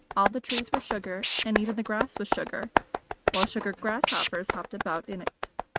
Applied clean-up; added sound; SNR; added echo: neural mask model RNNoise.